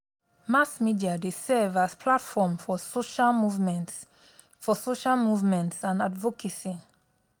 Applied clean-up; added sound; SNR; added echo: none; none; none; none.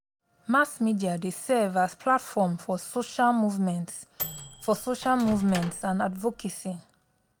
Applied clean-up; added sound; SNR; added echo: none; Microwave oven; 13 dB; none.